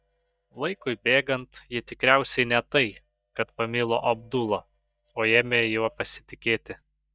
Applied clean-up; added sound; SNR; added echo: neural mask model DeepFilterNet 3.